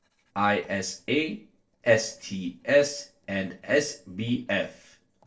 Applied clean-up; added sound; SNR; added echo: neural separator model SepFormer DNS4.